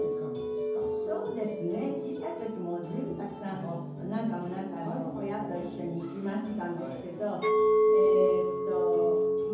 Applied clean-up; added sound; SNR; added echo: none; Chink, clink; -4 dB; reverberation time 0.9 s.